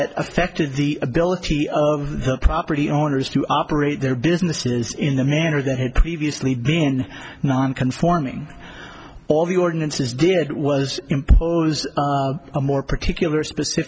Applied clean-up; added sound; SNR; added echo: none; none; none; none.